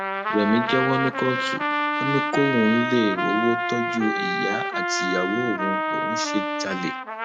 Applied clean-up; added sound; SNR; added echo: none; Trumpet; 0 dB; none.